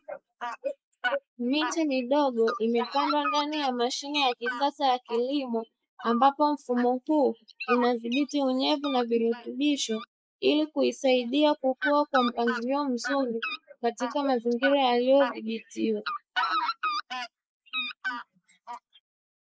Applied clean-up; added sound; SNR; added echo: neural mask model Resemble Enhance denoiser.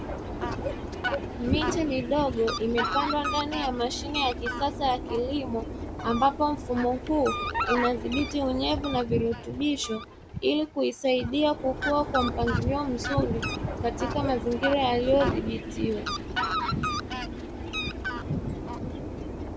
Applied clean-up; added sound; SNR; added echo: none; Fowl; 4 dB; none.